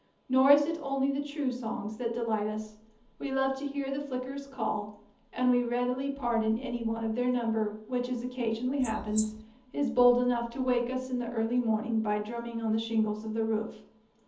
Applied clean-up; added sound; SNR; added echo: none; Wild animals; 11 dB; reverberation time 0.7 s.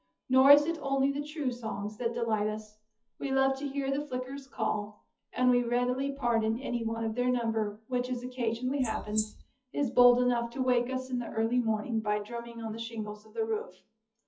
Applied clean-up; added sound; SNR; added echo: classical method WPE with log-MMSE.